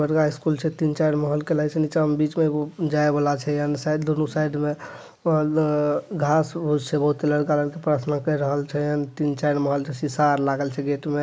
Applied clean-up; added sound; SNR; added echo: none; none; none; none.